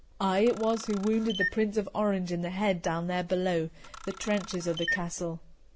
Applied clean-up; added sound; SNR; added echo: none; Camera; 9 dB; none.